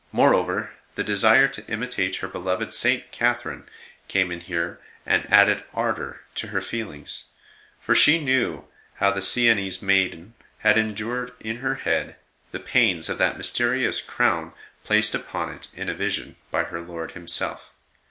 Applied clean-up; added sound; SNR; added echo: none; none; none; none.